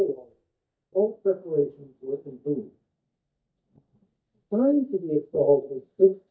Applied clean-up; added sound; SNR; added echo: neural mask model DeepFilterNet 3.